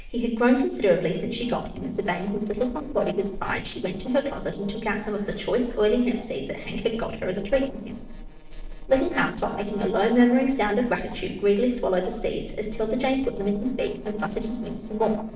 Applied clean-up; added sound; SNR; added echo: neural separator model SepFormer DNS4.